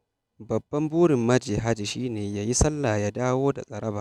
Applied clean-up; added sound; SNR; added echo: none; none; none; none.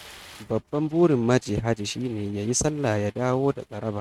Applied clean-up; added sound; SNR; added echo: neural mask model RNNoise.